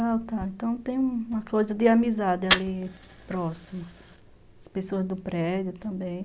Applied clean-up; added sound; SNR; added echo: none; Fire; 10 dB; none.